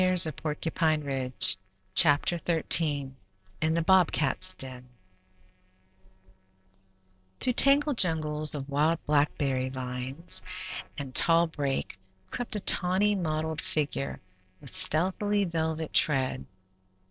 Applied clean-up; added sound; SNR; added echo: neural separator model SepFormer DNS4.